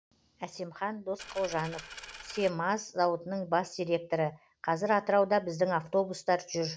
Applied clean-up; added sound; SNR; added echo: none; Coin (dropping); 14 dB; none.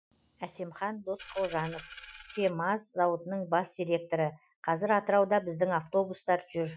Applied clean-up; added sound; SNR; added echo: classical method Wiener filter.